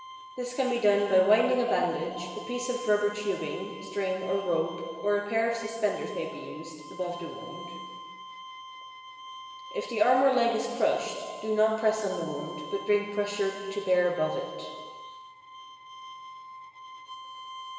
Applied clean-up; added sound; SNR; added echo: none; Bowed string instrument; 14 dB; reverberation time 1.6 s.